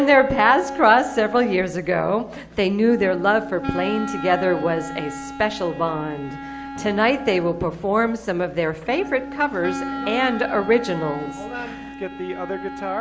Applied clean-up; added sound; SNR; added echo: none; Wind instrument, woodwind instrument; 11 dB; none.